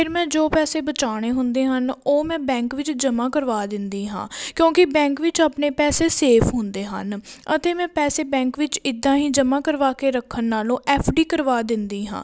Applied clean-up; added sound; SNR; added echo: none; none; none; none.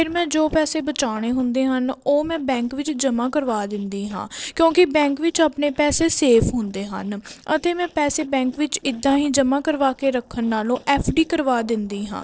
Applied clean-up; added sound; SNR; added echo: neural separator model SepFormer DNS4.